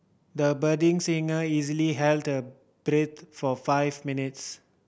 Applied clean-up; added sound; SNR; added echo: none; none; none; none.